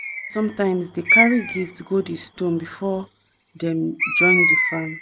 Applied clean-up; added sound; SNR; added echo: none; Bird; 0 dB; none.